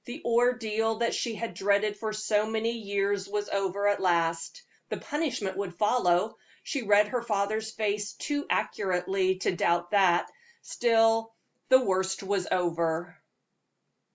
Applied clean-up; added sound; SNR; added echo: none; none; none; none.